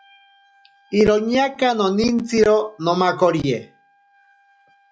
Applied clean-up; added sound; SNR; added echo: classical method log-MMSE.